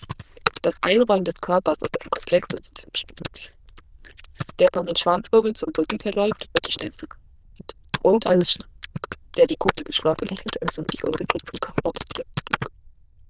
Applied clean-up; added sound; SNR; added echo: neural diffusion model UNIVERSE++.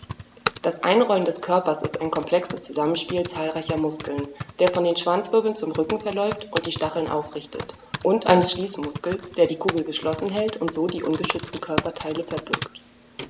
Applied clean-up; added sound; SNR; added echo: none; Typing; 11 dB; none.